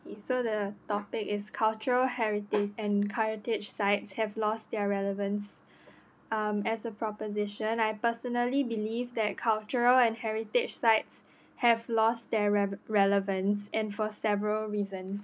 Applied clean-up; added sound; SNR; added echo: none; none; none; none.